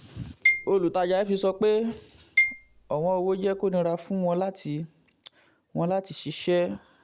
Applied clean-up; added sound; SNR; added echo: none; Marimba, xylophone; 3 dB; none.